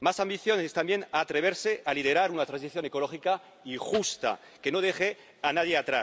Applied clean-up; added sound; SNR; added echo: none; none; none; none.